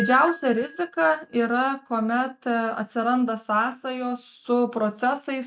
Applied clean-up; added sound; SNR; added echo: neural mask model RNNoise.